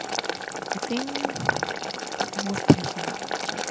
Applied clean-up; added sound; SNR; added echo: none; Boiling; 0 dB; none.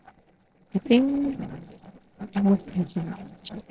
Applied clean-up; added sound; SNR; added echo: neural separator model SepFormer DNS4.